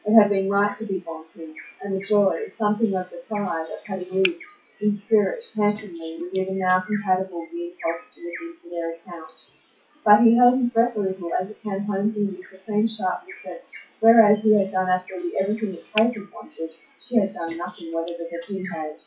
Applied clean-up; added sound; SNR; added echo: classical method WPE with log-MMSE.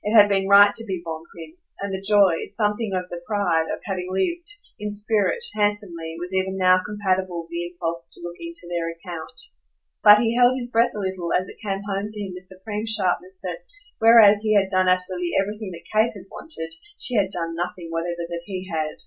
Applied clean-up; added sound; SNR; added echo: none; none; none; none.